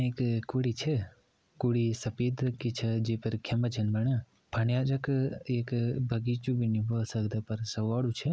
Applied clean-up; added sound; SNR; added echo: none; none; none; none.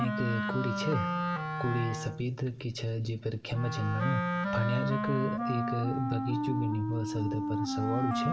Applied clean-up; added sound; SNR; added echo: none; Wind instrument, woodwind instrument; 0 dB; reverberation time 2.8 s.